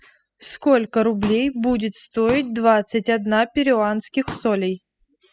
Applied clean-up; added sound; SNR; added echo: classical method spectral subtraction.